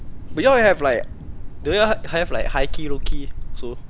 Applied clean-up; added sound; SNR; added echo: none; Thunder; 1 dB; none.